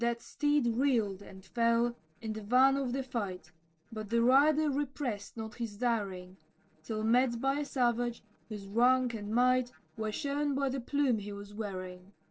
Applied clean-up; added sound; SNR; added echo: neural separator model SepFormer DNS4.